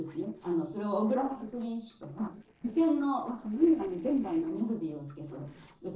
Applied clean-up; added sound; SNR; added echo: neural separator model SepFormer DNS4.